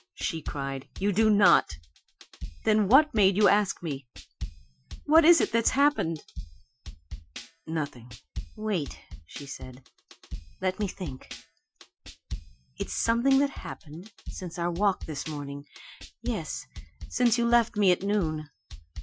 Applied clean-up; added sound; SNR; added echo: classical method Wiener filter.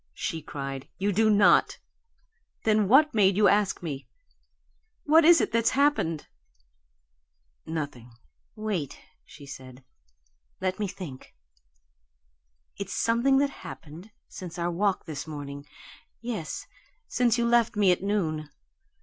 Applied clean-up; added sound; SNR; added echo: none; none; none; none.